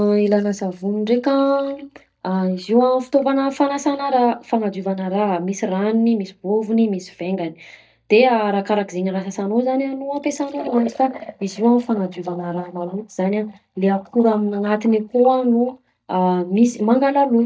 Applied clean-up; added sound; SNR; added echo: neural mask model DeepFilterNet 3.